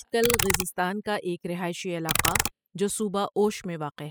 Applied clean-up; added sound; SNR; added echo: classical method spectral subtraction.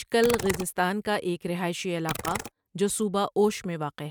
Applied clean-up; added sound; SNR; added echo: neural mask model RNNoise.